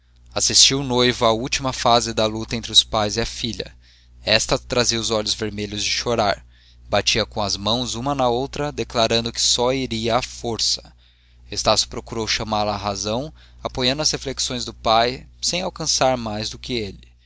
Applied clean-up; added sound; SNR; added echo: none; none; none; none.